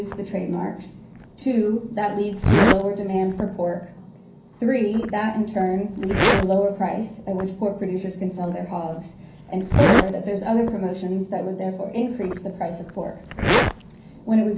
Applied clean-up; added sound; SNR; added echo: none; Zipper (clothing); 2 dB; reverberation time 0.6 s.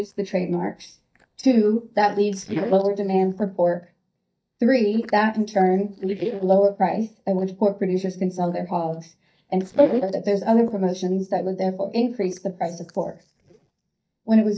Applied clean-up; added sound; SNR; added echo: neural mask model DeepFilterNet 3.